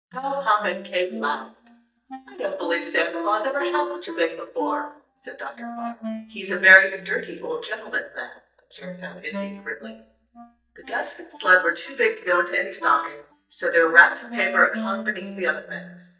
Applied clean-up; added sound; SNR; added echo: neural mask model DeepFilterNet 3.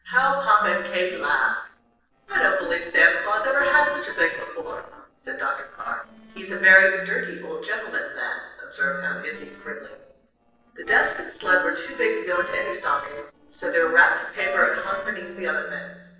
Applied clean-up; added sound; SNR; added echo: neural separator model SepFormer DNS4.